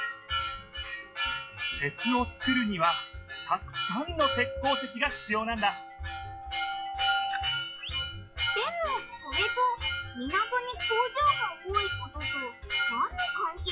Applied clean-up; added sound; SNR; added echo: classical method log-MMSE.